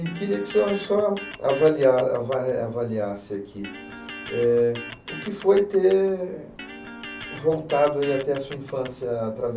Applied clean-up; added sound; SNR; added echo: none; Electric guitar; 15 dB; none.